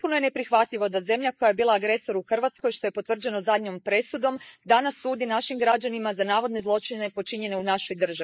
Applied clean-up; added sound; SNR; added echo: neural mask model Resemble Enhance denoiser.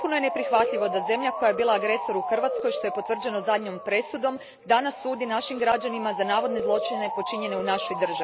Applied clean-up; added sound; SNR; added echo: none; Motor vehicle (road) / Siren; 5 dB; none.